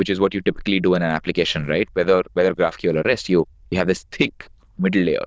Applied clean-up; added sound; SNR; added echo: neural diffusion model UNIVERSE++.